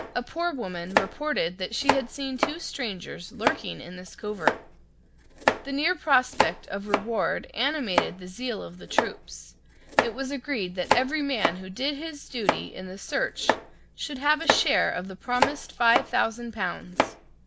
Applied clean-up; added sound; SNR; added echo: none; Domestic sounds, home sounds; 1 dB; none.